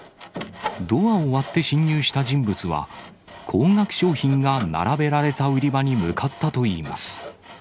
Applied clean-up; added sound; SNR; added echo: none; Sawing; 17 dB; none.